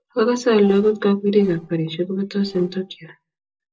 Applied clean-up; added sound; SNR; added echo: neural separator model SepFormer DNS4.